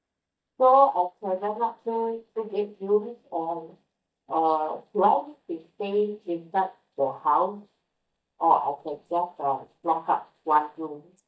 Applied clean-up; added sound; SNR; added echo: neural mask model DeepFilterNet 3.